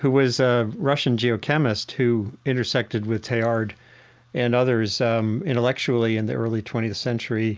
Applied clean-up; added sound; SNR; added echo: none; none; none; none.